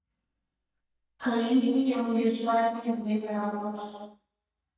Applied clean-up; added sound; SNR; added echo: neural mask model DeepFilterNet 3.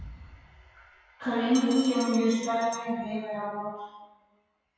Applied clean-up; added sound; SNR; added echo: classical method WPE with log-MMSE.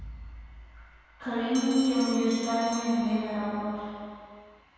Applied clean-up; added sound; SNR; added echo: none; Bell; 16 dB; reverberation time 2.1 s.